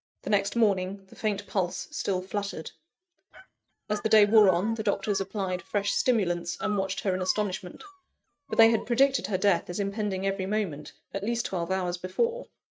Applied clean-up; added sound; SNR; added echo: neural mask model RNNoise.